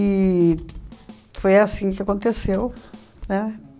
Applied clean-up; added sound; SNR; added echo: none; Drum / Drum kit; 17 dB; none.